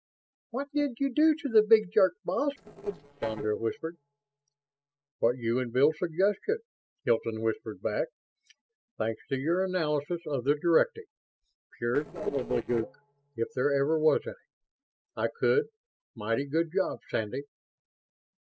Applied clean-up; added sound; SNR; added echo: neural separator model SepFormer DNS4.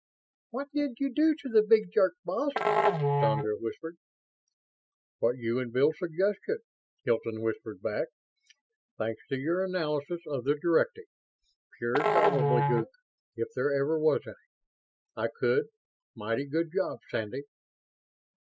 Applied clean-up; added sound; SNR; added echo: classical method Wiener filter.